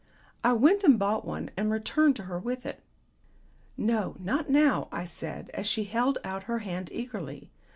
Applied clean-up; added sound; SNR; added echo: none; none; none; none.